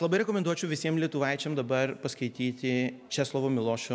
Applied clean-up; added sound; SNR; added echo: none; none; none; none.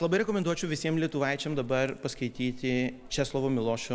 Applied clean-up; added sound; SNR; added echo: none; Crackle; 17 dB; none.